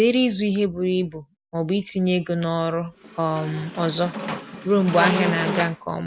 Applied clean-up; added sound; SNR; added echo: none; Squeak; 6 dB; none.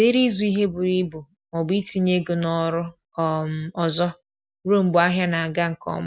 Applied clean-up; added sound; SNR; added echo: none; none; none; none.